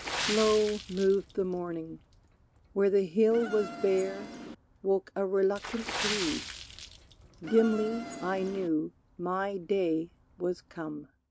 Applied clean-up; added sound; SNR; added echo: none; Water / Splash, splatter + Insect; 11 dB; none.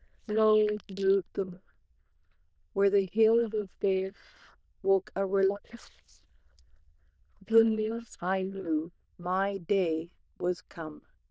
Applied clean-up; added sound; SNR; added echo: neural diffusion model UNIVERSE++.